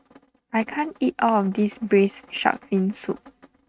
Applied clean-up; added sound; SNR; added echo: neural mask model RNNoise.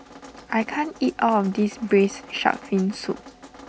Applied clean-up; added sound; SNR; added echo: none; Drip; 20 dB; none.